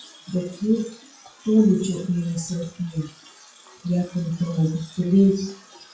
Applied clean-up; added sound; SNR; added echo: classical method log-MMSE.